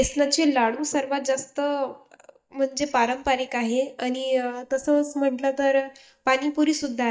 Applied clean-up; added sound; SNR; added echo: neural mask model DeepFilterNet 3.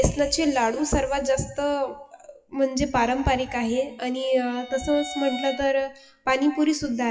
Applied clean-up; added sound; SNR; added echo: classical method WPE with log-MMSE.